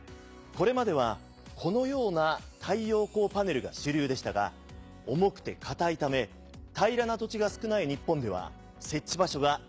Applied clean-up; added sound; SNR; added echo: none; none; none; none.